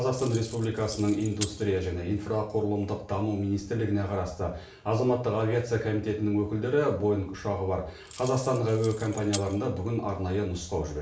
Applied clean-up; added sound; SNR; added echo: none; Keys jangling; 15 dB; reverberation time 0.4 s.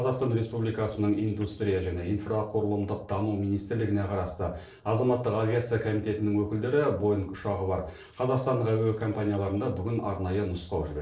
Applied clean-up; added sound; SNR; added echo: neural separator model SepFormer DNS4.